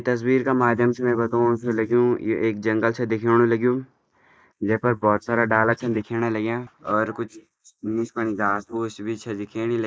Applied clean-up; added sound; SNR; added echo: neural mask model Resemble Enhance denoiser.